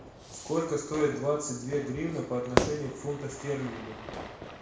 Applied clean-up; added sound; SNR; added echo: none; Fire / Fireworks; 4 dB; reverberation time 0.7 s.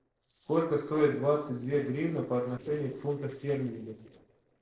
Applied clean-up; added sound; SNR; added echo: neural separator model SepFormer DNS4.